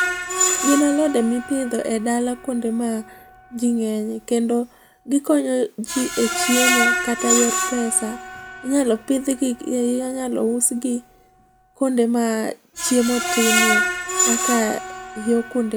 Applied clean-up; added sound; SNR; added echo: none; Screech; 4 dB; none.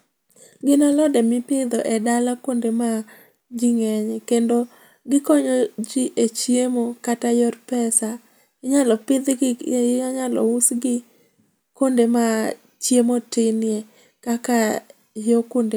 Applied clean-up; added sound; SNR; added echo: none; none; none; none.